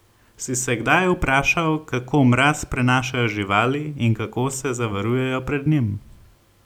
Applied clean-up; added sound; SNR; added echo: none; none; none; none.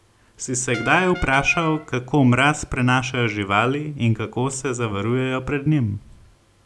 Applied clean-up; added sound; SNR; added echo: none; Brass instrument; 13 dB; none.